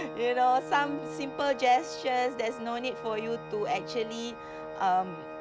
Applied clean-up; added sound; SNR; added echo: none; Organ; 10 dB; none.